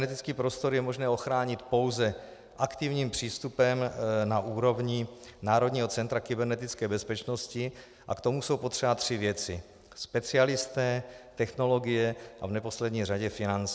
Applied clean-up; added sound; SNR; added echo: none; none; none; none.